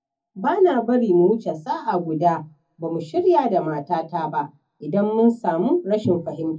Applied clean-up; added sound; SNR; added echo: none; none; none; reverberation time 0.3 s.